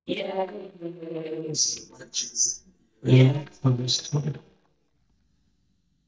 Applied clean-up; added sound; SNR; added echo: neural mask model DeepFilterNet 3.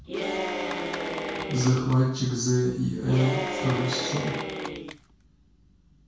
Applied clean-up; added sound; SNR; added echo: none; Applause / Cheering; 5 dB; reverberation time 0.6 s.